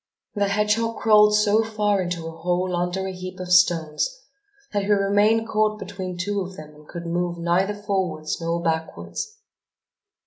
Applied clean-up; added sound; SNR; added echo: none; none; none; none.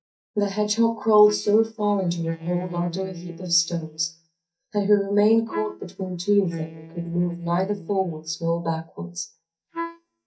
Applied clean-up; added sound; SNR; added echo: neural mask model DeepFilterNet 3.